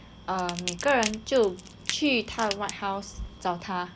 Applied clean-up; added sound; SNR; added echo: none; Crackle / Crushing; 11 dB; none.